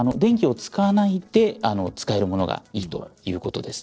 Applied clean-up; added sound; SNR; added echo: neural separator model SepFormer DNS4.